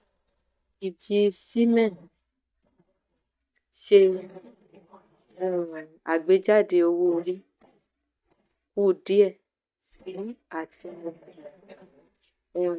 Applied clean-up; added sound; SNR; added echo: neural mask model DeepFilterNet 3.